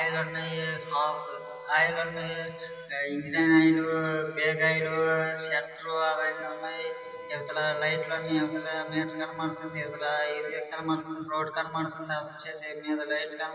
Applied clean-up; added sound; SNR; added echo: none; Wind instrument, woodwind instrument; 16 dB; reverberation time 2.2 s.